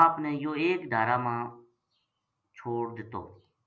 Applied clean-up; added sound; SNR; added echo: none; none; none; none.